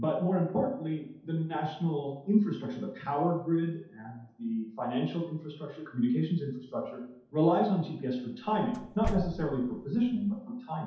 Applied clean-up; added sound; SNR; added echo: none; Slam; 8 dB; reverberation time 0.8 s.